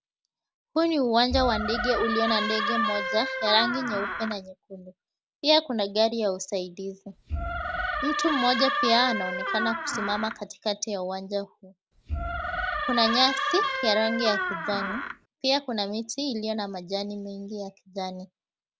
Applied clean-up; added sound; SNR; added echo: none; Door; 1 dB; none.